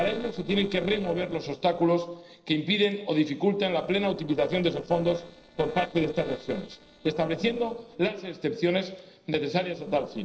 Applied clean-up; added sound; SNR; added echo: neural separator model SepFormer DNS4.